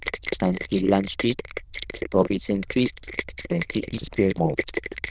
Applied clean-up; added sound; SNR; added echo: neural diffusion model UNIVERSE++.